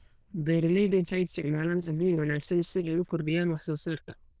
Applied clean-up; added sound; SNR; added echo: neural diffusion model UNIVERSE++.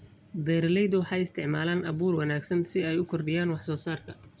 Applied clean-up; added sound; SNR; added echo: none; none; none; none.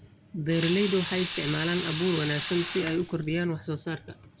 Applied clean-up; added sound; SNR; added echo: none; Sink (filling or washing) / Water tap, faucet; 7 dB; none.